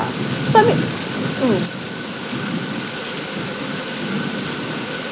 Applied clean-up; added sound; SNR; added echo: none; Thunder / Rain; -1 dB; none.